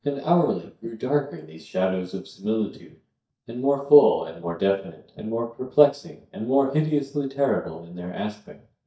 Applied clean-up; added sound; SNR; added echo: neural mask model DeepFilterNet 3.